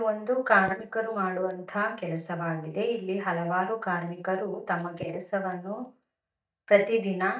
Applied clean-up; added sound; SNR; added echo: neural mask model DeepFilterNet 3.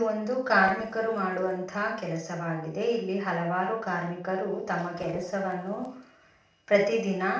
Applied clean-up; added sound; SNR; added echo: neural separator model SepFormer DNS4.